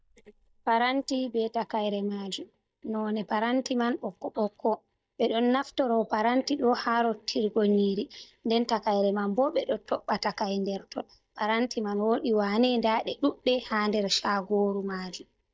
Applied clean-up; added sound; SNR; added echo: neural mask model DeepFilterNet 3.